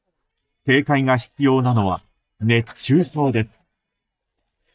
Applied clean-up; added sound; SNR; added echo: neural mask model DeepFilterNet 3.